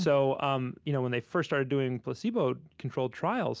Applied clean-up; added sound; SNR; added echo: none; none; none; none.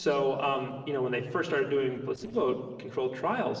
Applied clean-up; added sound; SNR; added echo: neural separator model SepFormer DNS4.